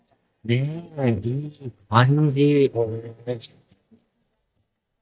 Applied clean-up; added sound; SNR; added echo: neural mask model DeepFilterNet 3.